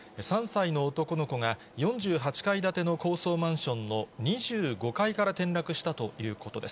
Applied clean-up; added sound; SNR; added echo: none; none; none; none.